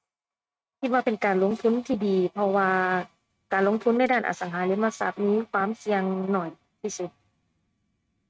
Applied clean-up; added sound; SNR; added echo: neural mask model RNNoise.